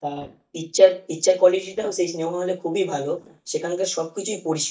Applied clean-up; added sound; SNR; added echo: neural mask model DeepFilterNet 3.